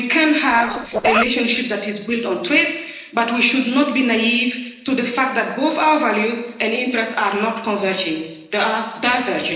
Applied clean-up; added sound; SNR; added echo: neural separator model SepFormer DNS4.